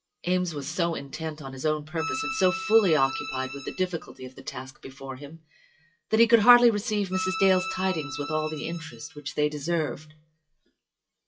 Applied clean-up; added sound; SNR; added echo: classical method WPE with log-MMSE.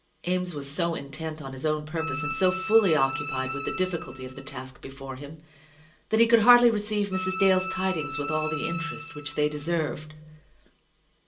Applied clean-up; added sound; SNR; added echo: none; Bowed string instrument; 7 dB; reverberation time 0.2 s.